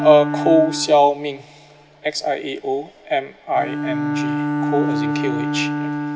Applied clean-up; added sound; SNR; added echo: none; Bowed string instrument; 4 dB; none.